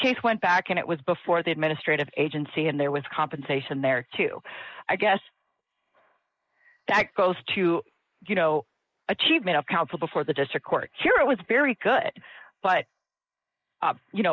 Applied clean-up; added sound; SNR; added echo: neural mask model Resemble Enhance denoiser.